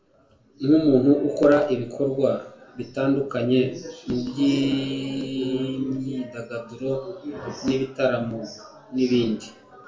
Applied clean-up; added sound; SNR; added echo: none; none; none; reverberation time 0.4 s.